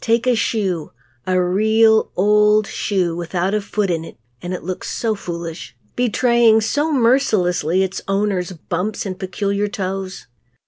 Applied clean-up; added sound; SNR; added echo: none; none; none; none.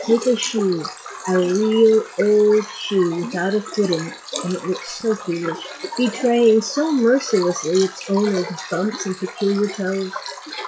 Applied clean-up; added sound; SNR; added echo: classical method log-MMSE.